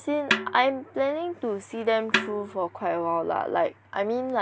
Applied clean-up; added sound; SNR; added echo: none; Snare drum; 6 dB; none.